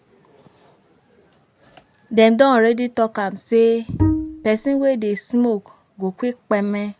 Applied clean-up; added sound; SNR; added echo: none; Bowed string instrument; 2 dB; none.